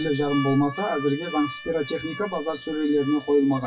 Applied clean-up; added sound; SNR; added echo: classical method WPE with log-MMSE.